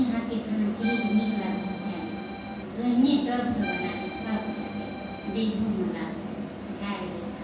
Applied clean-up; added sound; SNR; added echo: none; Accordion; 9 dB; reverberation time 0.7 s.